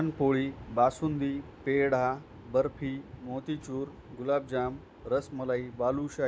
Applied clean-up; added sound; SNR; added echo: none; none; none; none.